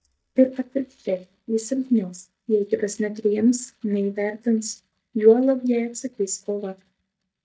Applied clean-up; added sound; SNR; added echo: neural mask model DeepFilterNet 3.